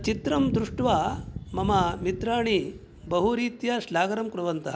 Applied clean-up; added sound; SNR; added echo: none; none; none; none.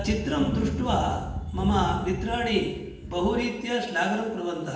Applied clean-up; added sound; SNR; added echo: none; none; none; reverberation time 0.8 s.